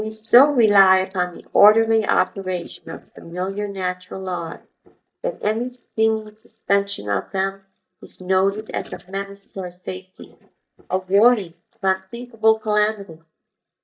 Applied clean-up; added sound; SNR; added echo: neural mask model DeepFilterNet 3.